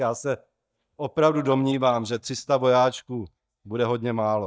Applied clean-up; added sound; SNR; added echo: neural mask model DeepFilterNet 3.